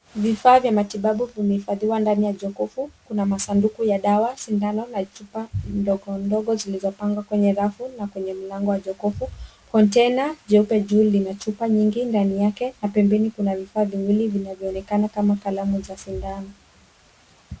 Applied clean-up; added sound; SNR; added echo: none; none; none; none.